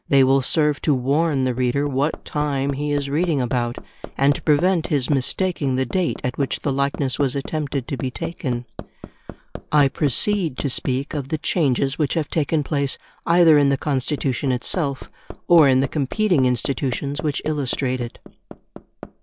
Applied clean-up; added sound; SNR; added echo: none; Hammer; 16 dB; none.